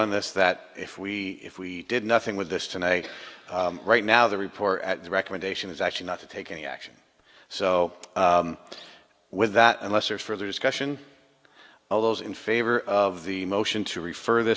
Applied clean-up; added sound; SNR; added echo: none; none; none; none.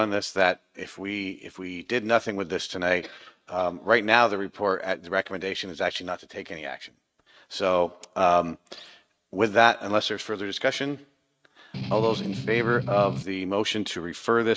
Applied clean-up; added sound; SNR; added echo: neural mask model RNNoise.